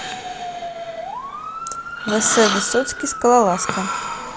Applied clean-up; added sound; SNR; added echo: none; Motor vehicle (road) / Siren + Breathing; 5 dB; none.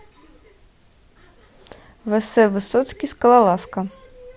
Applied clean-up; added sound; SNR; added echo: none; none; none; none.